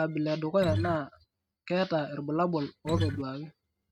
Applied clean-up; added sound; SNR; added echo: neural mask model RNNoise.